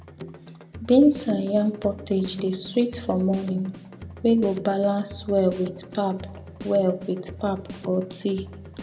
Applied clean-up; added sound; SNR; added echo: none; Drum kit; 16 dB; reverberation time 1.0 s.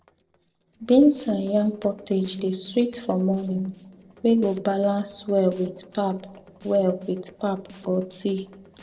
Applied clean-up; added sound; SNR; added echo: neural separator model SepFormer DNS4.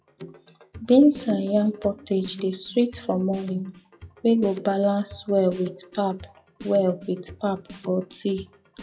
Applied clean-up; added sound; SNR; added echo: classical method WPE with log-MMSE.